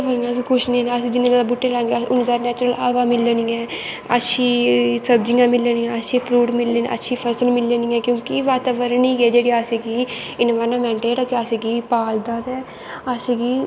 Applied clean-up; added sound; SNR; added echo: none; none; none; none.